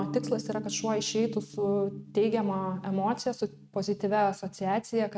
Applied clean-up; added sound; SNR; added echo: neural mask model RNNoise.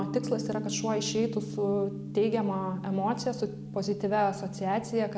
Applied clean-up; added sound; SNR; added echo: none; Gong; 8 dB; none.